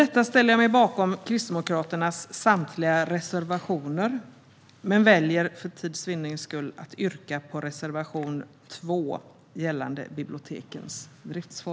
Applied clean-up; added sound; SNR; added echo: none; none; none; none.